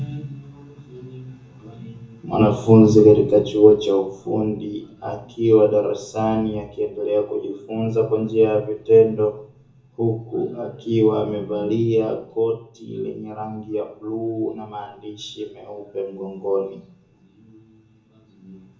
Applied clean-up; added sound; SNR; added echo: none; none; none; reverberation time 0.6 s.